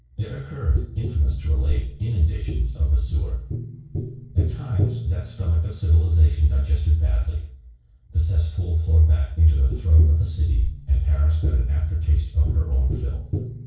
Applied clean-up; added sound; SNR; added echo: neural separator model SepFormer DNS4.